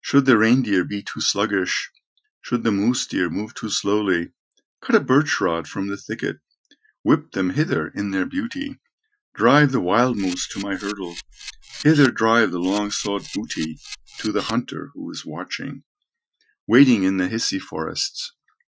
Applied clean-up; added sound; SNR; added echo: classical method Wiener filter.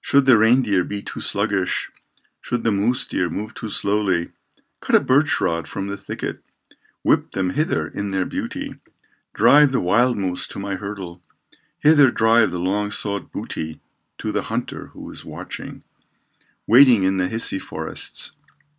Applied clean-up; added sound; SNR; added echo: none; none; none; none.